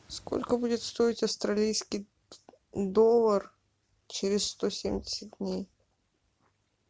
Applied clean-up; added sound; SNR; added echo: none; none; none; none.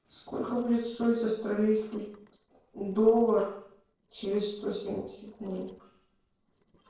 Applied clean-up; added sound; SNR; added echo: neural separator model SepFormer DNS4.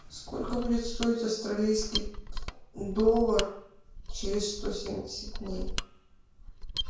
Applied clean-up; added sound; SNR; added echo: none; Mechanisms; 5 dB; reverberation time 0.5 s.